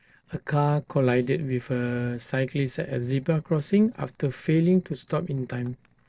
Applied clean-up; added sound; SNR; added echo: neural separator model SepFormer DNS4.